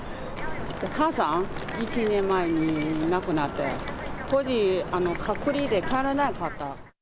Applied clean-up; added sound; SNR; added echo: none; none; none; none.